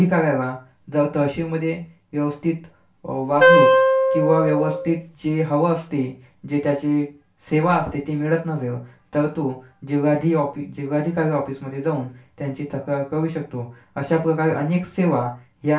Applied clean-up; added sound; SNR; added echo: none; Wind instrument, woodwind instrument; -5 dB; reverberation time 0.3 s.